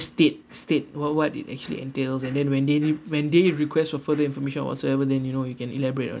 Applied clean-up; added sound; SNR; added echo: none; none; none; none.